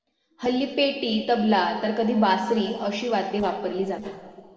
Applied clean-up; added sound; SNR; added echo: neural separator model SepFormer DNS4.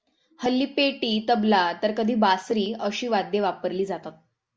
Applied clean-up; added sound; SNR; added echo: none; none; none; none.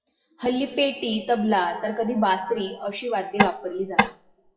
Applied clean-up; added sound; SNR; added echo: classical method WPE with log-MMSE.